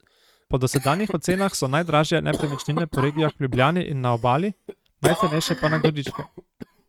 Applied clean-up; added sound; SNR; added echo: neural mask model RNNoise.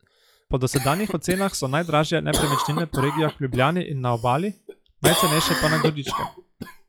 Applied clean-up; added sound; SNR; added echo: classical method log-MMSE.